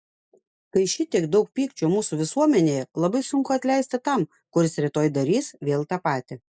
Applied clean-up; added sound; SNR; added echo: neural mask model Resemble Enhance denoiser.